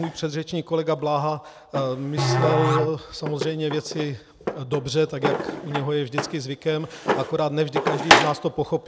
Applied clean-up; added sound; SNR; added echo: none; Musical instrument + Drawer open or close; 1 dB; none.